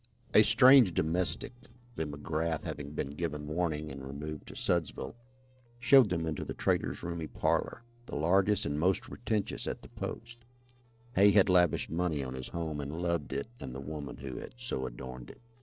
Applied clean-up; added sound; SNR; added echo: neural separator model SepFormer DNS4.